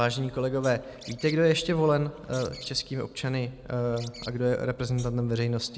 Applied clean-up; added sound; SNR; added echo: none; Bird + Hi-hat; 19 dB; none.